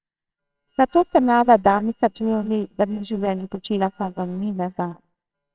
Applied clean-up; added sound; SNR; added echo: neural separator model SepFormer WHAMR!.